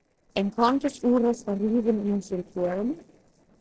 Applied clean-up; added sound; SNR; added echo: neural separator model SepFormer DNS4.